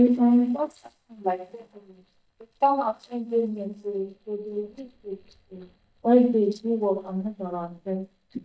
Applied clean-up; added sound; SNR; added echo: neural mask model DeepFilterNet 3.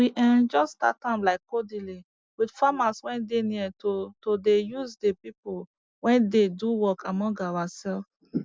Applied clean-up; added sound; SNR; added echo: none; none; none; none.